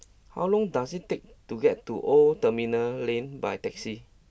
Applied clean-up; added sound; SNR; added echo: none; none; none; none.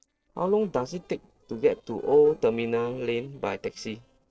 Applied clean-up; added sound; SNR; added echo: neural separator model SepFormer DNS4.